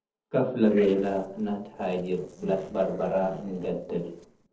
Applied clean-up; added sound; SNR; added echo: neural separator model SepFormer DNS4.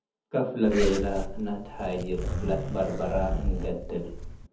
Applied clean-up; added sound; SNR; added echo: none; Zipper (clothing); 2 dB; reverberation time 0.7 s.